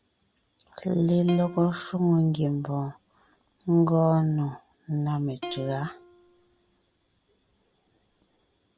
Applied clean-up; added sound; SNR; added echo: none; Plucked string instrument; 18 dB; none.